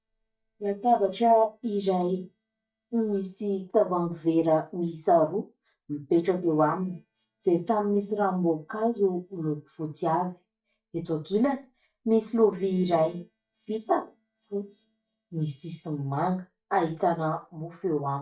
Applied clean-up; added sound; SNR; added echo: neural mask model DeepFilterNet 3.